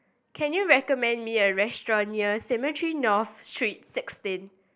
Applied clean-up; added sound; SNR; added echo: neural mask model Resemble Enhance denoiser.